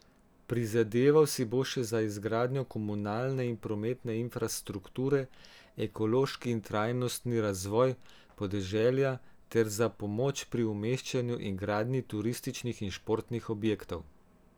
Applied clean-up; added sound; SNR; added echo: none; none; none; none.